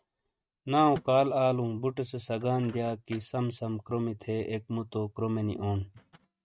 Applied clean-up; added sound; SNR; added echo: neural mask model RNNoise.